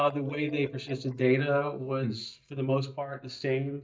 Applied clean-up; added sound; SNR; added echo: neural mask model DeepFilterNet 3.